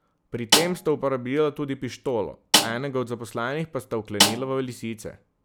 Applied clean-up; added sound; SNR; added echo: none; Snare drum; -2 dB; none.